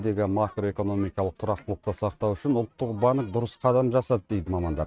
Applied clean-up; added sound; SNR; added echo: neural mask model RNNoise.